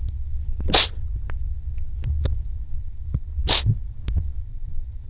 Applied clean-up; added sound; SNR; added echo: neural diffusion model UNIVERSE++.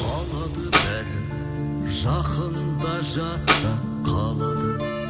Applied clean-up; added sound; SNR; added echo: none; Tambourine; 3 dB; none.